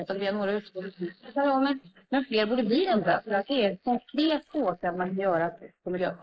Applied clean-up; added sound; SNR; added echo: neural mask model Resemble Enhance denoiser.